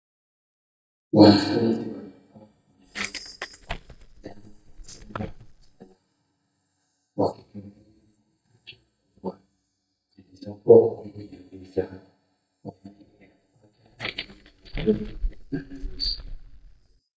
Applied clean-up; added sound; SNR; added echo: neural mask model DeepFilterNet 3.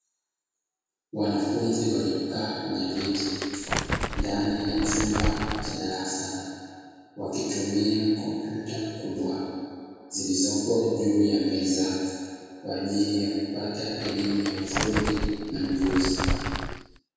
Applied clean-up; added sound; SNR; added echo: none; Crumpling, crinkling; 3 dB; reverberation time 2.2 s.